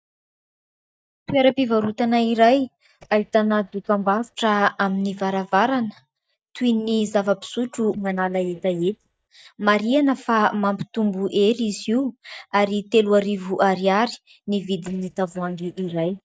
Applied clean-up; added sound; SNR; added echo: neural mask model DeepFilterNet 3.